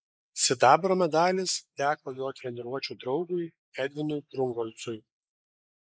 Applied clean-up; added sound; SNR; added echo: neural mask model Resemble Enhance denoiser.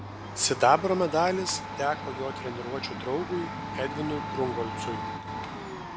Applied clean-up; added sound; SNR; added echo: none; Domestic sounds, home sounds; 7 dB; none.